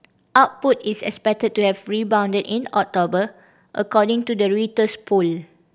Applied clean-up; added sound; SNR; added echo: none; none; none; none.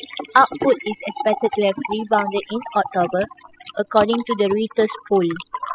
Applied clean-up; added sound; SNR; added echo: classical method spectral subtraction.